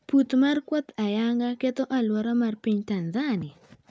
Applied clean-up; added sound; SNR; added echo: none; none; none; none.